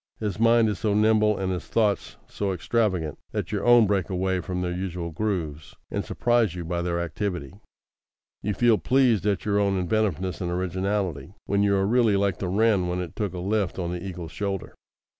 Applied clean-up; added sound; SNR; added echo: none; none; none; none.